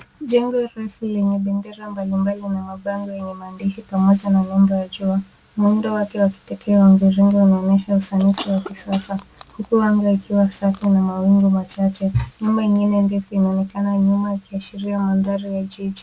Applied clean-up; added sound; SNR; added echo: none; Chewing, mastication / Cough; 19 dB; none.